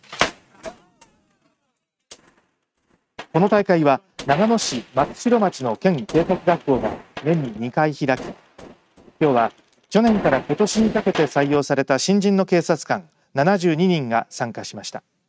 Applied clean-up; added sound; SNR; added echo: neural mask model RNNoise.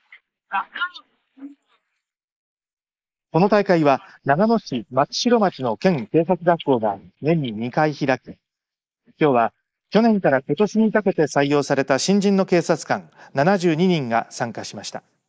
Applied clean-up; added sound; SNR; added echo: neural mask model Resemble Enhance denoiser.